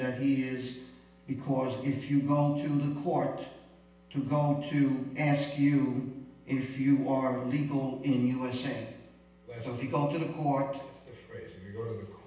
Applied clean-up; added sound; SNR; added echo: none; none; none; reverberation time 0.9 s.